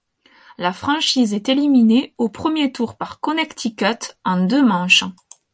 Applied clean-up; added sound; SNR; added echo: none; none; none; none.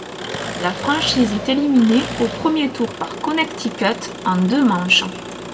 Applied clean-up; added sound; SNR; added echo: none; Engine; 10 dB; reverberation time 0.9 s.